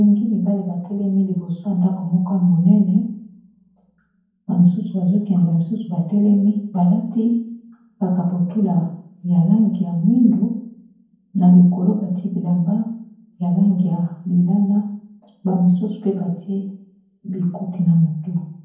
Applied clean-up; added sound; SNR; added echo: none; none; none; reverberation time 0.9 s.